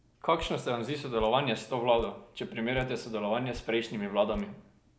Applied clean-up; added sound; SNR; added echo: none; Drip; 18 dB; none.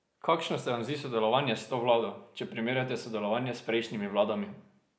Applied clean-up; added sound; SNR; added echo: none; none; none; none.